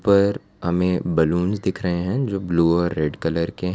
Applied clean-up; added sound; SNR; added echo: none; none; none; none.